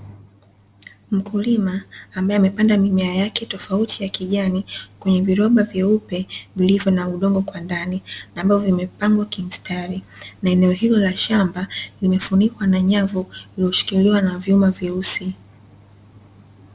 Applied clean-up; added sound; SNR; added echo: none; none; none; none.